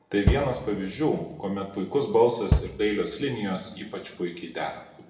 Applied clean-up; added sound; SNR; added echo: none; Bass drum; 4 dB; reverberation time 0.9 s.